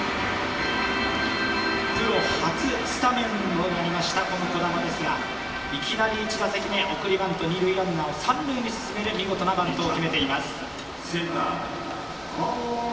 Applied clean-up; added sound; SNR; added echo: none; Ocean / Boat, Water vehicle; 12 dB; reverberation time 2.3 s.